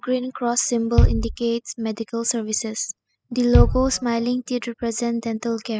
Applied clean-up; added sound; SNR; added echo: classical method spectral subtraction.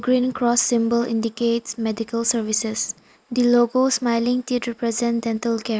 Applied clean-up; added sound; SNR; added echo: neural mask model Resemble Enhance denoiser.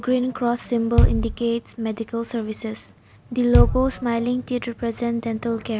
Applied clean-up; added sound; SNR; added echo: none; Bass drum; 1 dB; none.